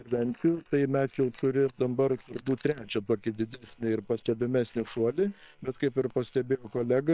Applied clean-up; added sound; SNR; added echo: neural separator model SepFormer WHAM!.